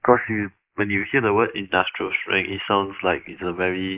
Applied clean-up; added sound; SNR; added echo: neural mask model Resemble Enhance denoiser.